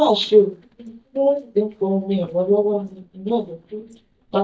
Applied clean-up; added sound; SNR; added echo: neural mask model DeepFilterNet 3.